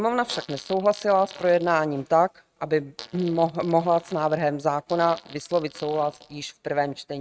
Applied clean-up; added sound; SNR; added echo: neural mask model RNNoise.